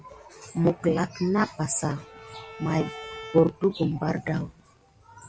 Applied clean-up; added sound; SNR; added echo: none; Bowed string instrument; 17 dB; none.